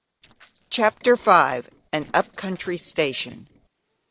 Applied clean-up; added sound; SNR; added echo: neural separator model SepFormer DNS4.